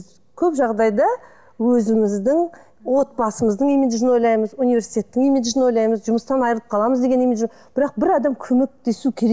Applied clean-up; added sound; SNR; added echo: none; none; none; none.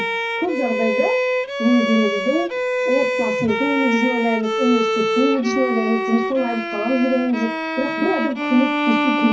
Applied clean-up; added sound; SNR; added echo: none; Bowed string instrument; 1 dB; reverberation time 0.4 s.